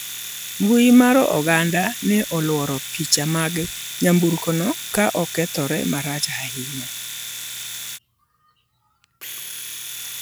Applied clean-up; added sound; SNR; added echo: none; Domestic sounds, home sounds; 11 dB; none.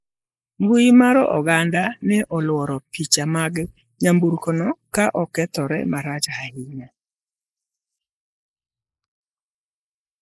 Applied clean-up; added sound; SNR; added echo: neural mask model Resemble Enhance denoiser.